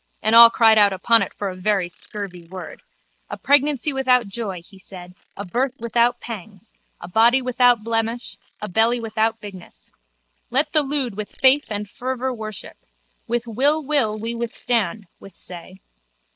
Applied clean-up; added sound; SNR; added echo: neural mask model Resemble Enhance denoiser.